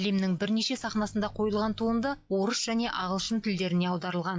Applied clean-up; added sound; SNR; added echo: classical method log-MMSE.